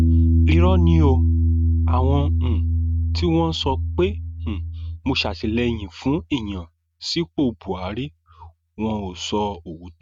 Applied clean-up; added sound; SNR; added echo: neural mask model RNNoise.